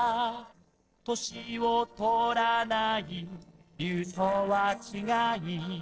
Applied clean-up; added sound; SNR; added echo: neural separator model SepFormer DNS4.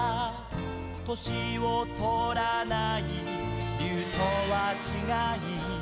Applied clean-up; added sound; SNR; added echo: none; Plucked string instrument; 13 dB; none.